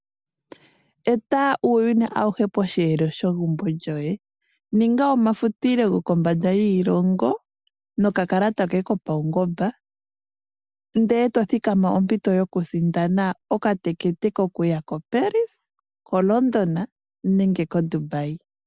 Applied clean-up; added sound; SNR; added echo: none; none; none; none.